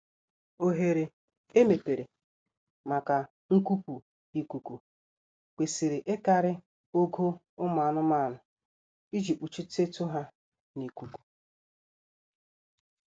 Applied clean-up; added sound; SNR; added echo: none; none; none; none.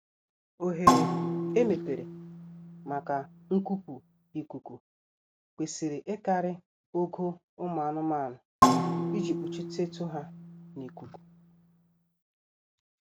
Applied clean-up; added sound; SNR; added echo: none; Percussion; -4 dB; none.